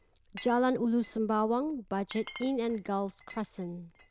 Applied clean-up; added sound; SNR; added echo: neural diffusion model UNIVERSE++.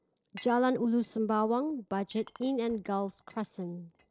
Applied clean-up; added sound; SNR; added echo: neural separator model SepFormer DNS4.